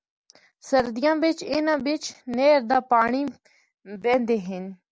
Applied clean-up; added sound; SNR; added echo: none; none; none; none.